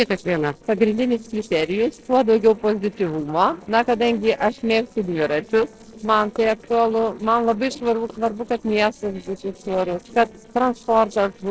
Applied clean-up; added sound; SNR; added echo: neural separator model SepFormer DNS4.